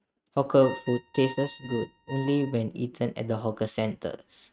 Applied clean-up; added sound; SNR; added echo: neural mask model RNNoise.